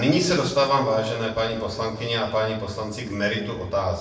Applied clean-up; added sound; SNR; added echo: none; none; none; reverberation time 0.8 s.